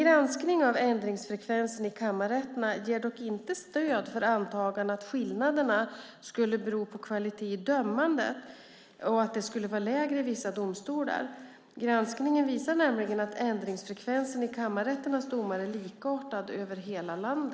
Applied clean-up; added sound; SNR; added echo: none; none; none; none.